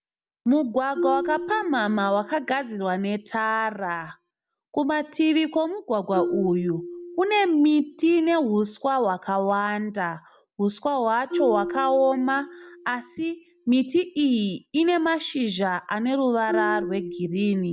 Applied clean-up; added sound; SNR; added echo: none; Marimba, xylophone; 11 dB; none.